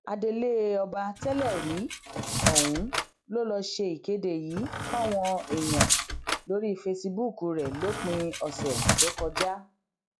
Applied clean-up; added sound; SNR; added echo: classical method log-MMSE.